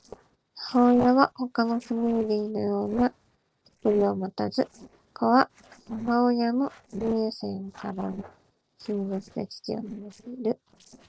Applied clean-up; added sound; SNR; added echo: neural separator model SepFormer DNS4.